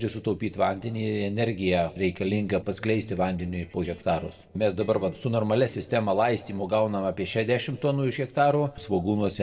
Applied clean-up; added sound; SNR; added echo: neural separator model SepFormer DNS4.